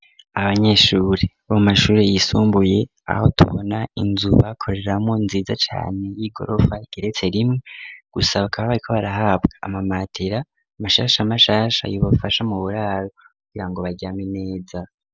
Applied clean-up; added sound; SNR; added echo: none; none; none; none.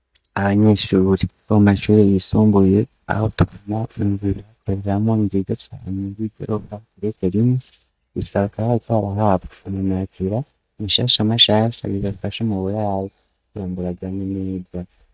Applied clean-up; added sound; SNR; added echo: neural mask model DeepFilterNet 3.